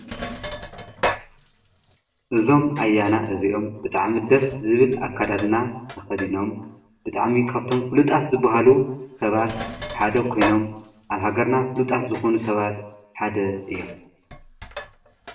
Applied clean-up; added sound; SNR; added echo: none; Sink (filling or washing); 13 dB; reverberation time 0.7 s.